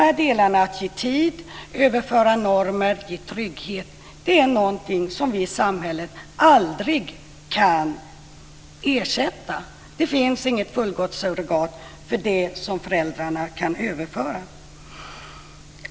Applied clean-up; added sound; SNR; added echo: none; none; none; none.